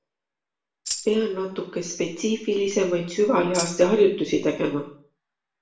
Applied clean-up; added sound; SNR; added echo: none; Tambourine; 9 dB; reverberation time 0.5 s.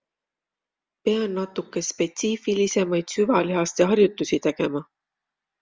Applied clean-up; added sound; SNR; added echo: none; none; none; none.